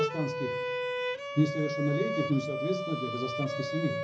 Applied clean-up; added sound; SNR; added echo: none; Bowed string instrument; 1 dB; reverberation time 0.5 s.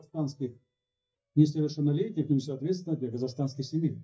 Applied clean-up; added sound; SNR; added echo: neural mask model DeepFilterNet 3.